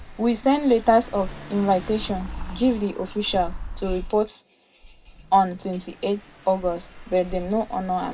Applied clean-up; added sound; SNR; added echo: none; Engine / Car; 13 dB; reverberation time 0.2 s.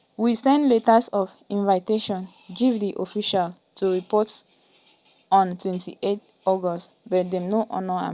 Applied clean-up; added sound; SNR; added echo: none; none; none; none.